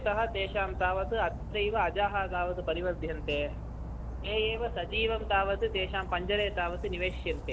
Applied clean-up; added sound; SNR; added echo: none; Dog; 7 dB; none.